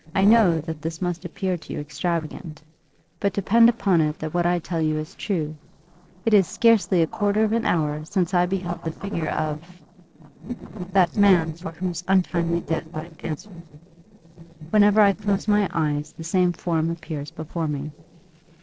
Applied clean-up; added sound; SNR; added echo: neural separator model SepFormer DNS4.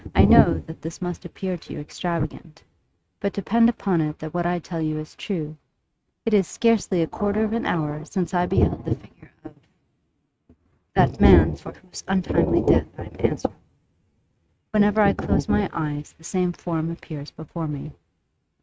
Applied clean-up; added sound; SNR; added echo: neural mask model RNNoise.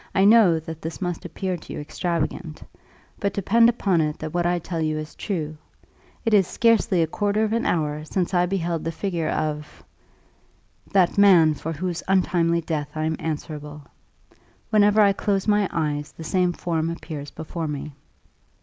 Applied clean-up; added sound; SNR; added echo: none; none; none; none.